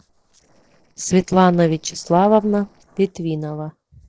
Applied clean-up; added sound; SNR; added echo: neural separator model SepFormer DNS4.